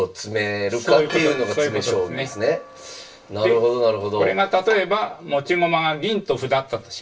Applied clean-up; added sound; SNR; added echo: none; Church bell; 17 dB; reverberation time 0.1 s.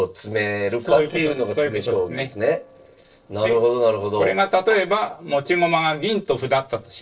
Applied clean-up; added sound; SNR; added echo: neural separator model SepFormer DNS4.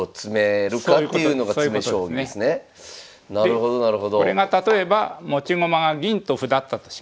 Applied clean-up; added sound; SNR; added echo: none; none; none; none.